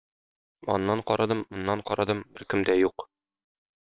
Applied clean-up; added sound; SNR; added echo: neural separator model SepFormer WHAM!.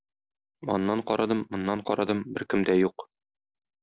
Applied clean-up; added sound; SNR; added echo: none; none; none; none.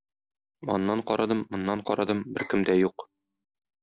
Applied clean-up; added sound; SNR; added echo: none; Bowed string instrument; 17 dB; none.